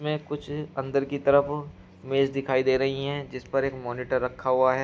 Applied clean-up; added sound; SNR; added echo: none; none; none; none.